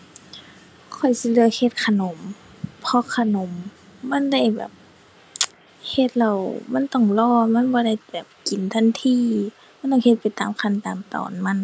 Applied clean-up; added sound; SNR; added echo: none; none; none; none.